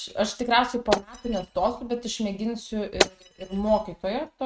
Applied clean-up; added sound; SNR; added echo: neural mask model RNNoise.